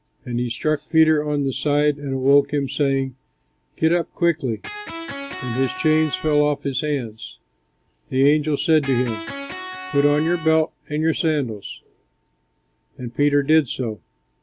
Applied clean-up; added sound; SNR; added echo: none; Electric guitar; 10 dB; none.